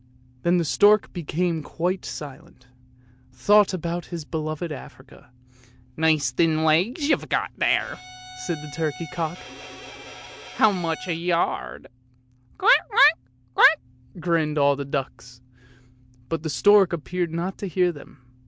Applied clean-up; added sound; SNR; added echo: none; Bowed string instrument; 16 dB; none.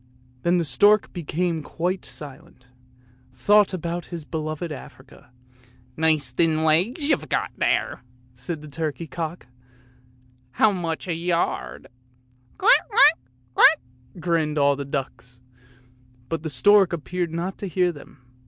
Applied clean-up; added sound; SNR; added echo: none; none; none; none.